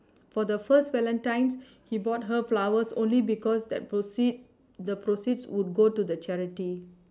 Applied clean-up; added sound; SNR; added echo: none; none; none; none.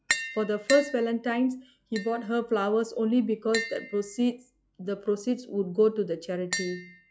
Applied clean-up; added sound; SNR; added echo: classical method log-MMSE.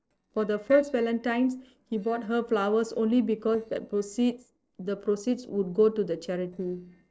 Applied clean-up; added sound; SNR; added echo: neural separator model SepFormer DNS4.